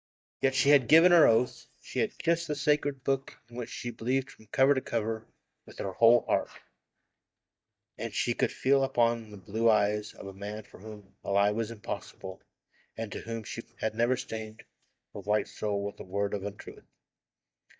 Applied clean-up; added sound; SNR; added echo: neural mask model DeepFilterNet 3.